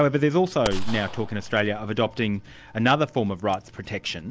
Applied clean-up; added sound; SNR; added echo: none; Gunshot, gunfire; 9 dB; none.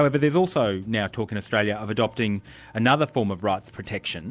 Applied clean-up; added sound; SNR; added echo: none; none; none; none.